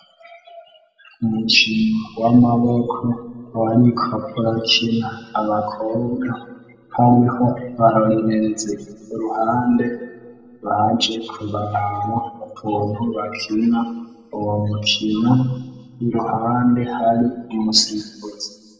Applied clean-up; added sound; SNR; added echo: none; none; none; reverberation time 1.4 s.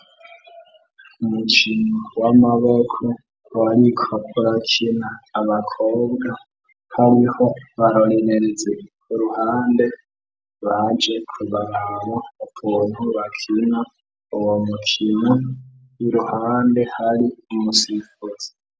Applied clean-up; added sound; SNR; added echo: none; none; none; none.